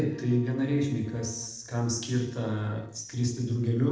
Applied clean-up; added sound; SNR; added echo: neural separator model SepFormer DNS4.